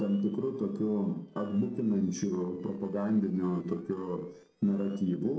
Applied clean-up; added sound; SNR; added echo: neural separator model SepFormer DNS4.